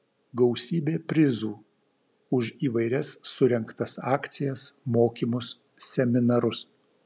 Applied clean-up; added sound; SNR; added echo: none; none; none; none.